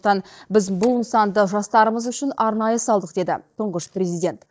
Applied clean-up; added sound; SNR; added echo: neural mask model DeepFilterNet 3.